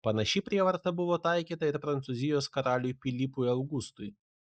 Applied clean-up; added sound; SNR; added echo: neural mask model Resemble Enhance denoiser.